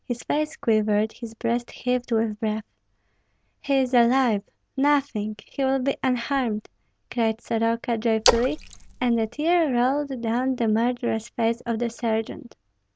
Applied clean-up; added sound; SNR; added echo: none; Splash, splatter; 2 dB; none.